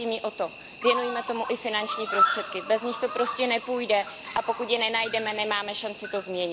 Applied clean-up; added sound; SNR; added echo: none; Cricket; 5 dB; none.